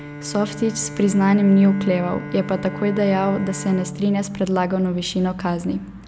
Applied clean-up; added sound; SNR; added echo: none; Bowed string instrument; 14 dB; none.